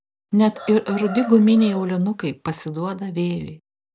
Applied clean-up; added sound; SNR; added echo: none; Chicken, rooster; 16 dB; none.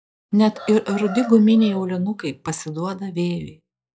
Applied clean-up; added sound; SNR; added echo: classical method log-MMSE.